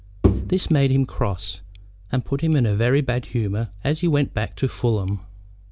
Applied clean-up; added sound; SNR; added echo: none; Bowed string instrument; 2 dB; none.